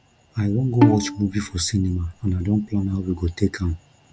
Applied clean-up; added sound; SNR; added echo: none; Bowed string instrument; 3 dB; none.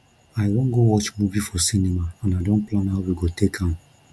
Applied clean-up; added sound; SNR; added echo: none; none; none; none.